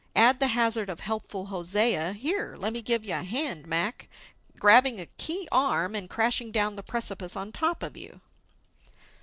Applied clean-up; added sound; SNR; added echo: neural separator model SepFormer DNS4.